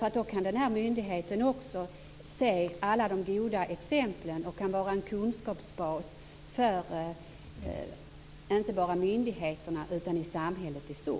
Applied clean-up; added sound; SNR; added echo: none; none; none; none.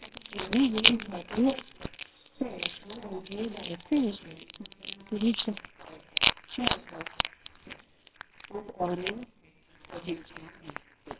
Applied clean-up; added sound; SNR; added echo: neural separator model SepFormer WHAMR!.